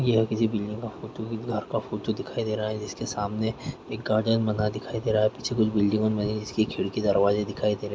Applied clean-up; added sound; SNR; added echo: none; none; none; none.